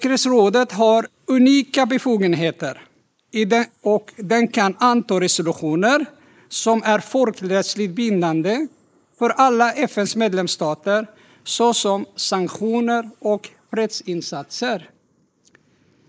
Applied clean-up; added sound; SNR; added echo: neural mask model Resemble Enhance denoiser.